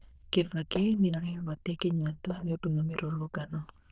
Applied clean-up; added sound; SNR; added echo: neural diffusion model UNIVERSE++.